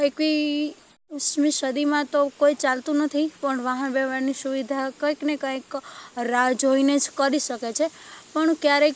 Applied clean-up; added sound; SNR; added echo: none; none; none; none.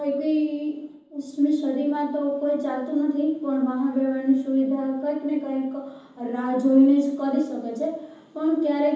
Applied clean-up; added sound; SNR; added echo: none; none; none; reverberation time 0.9 s.